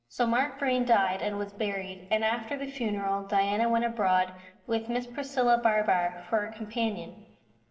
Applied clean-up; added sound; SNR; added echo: neural separator model SepFormer DNS4.